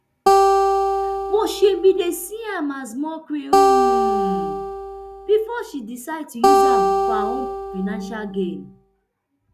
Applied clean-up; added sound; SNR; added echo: none; Acoustic guitar; -5 dB; none.